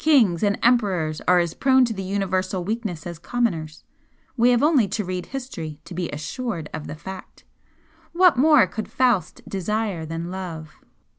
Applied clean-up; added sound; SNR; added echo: none; none; none; none.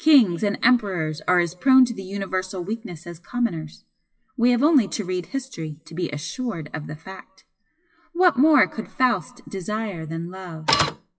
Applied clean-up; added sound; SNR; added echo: classical method WPE with log-MMSE.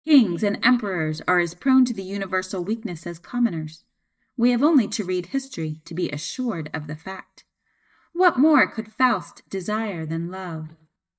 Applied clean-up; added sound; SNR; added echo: neural mask model DeepFilterNet 3.